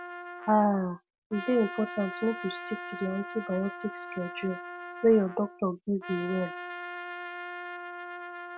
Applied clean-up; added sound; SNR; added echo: none; Trumpet; 12 dB; none.